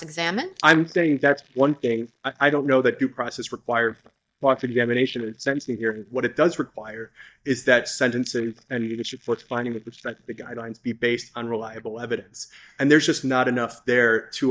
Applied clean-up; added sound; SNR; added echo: neural mask model DeepFilterNet 3.